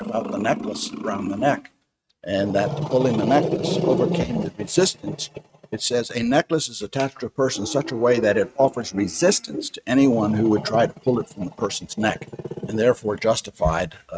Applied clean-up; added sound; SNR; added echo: neural mask model RNNoise.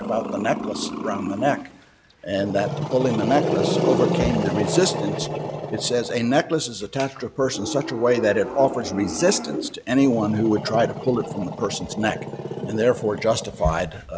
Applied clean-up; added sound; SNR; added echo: none; Growling; 5 dB; none.